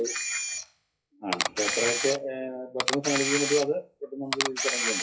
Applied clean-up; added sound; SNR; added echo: classical method WPE with log-MMSE.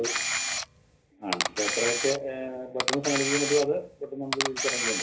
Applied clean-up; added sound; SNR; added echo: none; Camera; 0 dB; reverberation time 0.3 s.